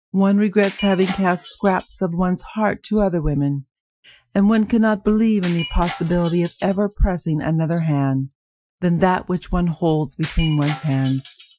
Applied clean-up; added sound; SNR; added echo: classical method Wiener filter.